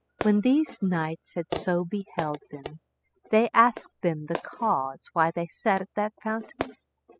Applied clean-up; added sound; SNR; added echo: classical method spectral subtraction.